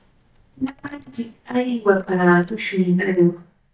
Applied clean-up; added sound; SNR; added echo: neural mask model DeepFilterNet 3.